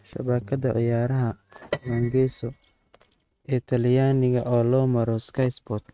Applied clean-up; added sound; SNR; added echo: neural mask model RNNoise.